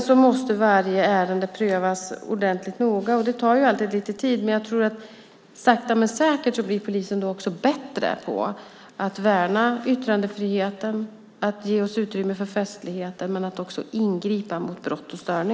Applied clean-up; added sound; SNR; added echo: none; none; none; none.